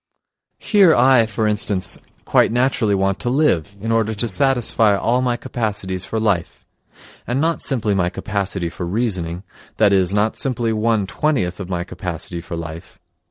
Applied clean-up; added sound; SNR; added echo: neural separator model SepFormer DNS4.